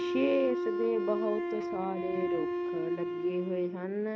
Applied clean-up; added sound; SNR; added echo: neural mask model RNNoise.